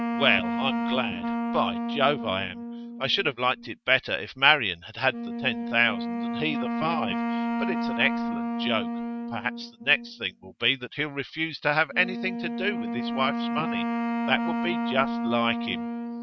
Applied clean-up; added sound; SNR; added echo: neural mask model RNNoise.